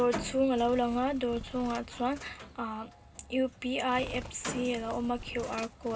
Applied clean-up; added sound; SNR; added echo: none; Bird; 12 dB; reverberation time 0.2 s.